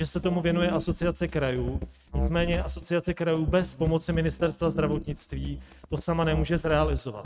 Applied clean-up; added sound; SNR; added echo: neural mask model RNNoise.